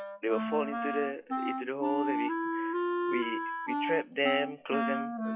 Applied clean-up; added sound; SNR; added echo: classical method WPE with log-MMSE.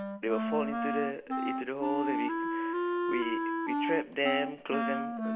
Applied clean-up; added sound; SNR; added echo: none; Wind instrument, woodwind instrument; -2 dB; reverberation time 1.9 s.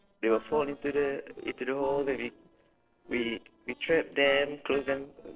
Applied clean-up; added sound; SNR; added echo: neural separator model SepFormer DNS4.